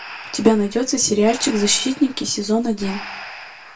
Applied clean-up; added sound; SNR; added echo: none; Breathing; 16 dB; reverberation time 0.2 s.